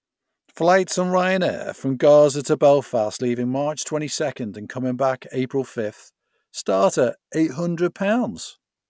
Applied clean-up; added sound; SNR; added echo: none; none; none; none.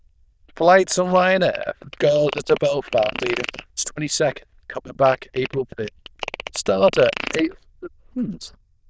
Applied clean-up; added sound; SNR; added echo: neural diffusion model UNIVERSE++.